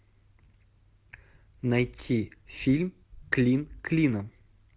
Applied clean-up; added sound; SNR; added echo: none; none; none; none.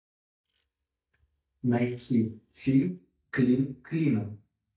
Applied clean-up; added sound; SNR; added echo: neural mask model DeepFilterNet 3.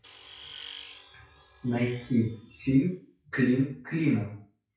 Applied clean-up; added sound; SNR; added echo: classical method WPE with log-MMSE.